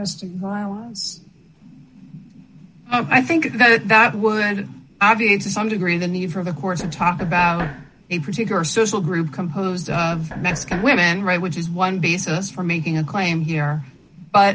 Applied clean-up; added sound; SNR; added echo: none; Knock; 14 dB; none.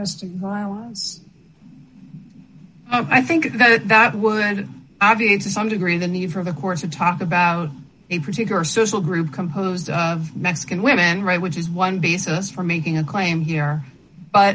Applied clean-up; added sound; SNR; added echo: none; none; none; none.